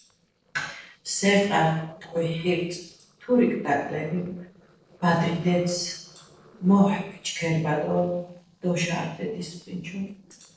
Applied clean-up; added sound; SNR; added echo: neural separator model SepFormer DNS4.